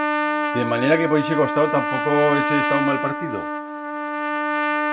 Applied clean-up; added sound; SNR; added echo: none; Trumpet; 0 dB; none.